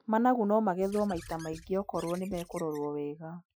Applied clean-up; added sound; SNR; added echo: classical method Wiener filter.